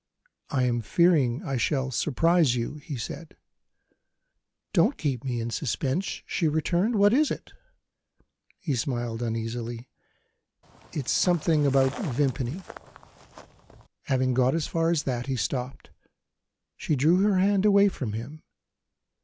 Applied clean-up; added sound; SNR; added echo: none; Walk, footsteps; 17 dB; none.